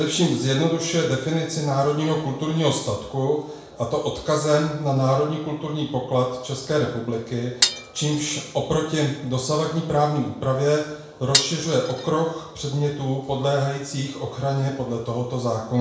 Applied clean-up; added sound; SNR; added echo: none; Glass; 4 dB; reverberation time 0.6 s.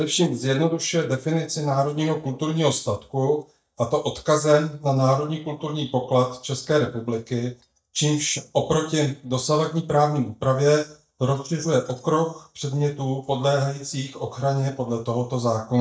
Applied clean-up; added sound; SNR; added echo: neural mask model DeepFilterNet 3.